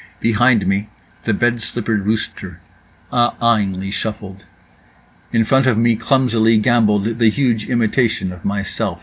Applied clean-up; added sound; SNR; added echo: none; none; none; none.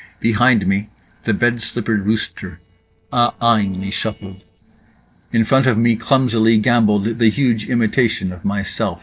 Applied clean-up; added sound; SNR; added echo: neural separator model SepFormer DNS4.